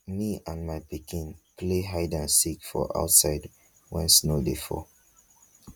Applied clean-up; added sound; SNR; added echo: none; none; none; none.